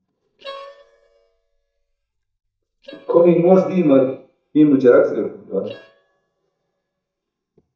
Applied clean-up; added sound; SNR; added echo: neural mask model DeepFilterNet 3.